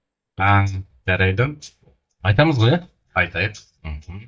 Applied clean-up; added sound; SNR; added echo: neural mask model DeepFilterNet 3.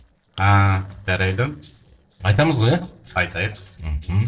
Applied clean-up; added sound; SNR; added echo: neural separator model SepFormer DNS4.